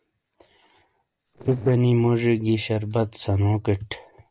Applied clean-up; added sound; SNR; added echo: neural separator model SepFormer DNS4.